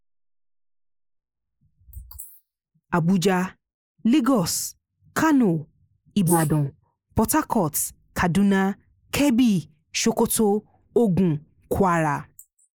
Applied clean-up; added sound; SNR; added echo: neural mask model Resemble Enhance denoiser.